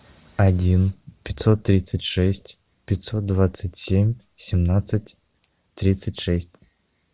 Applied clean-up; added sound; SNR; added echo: none; none; none; none.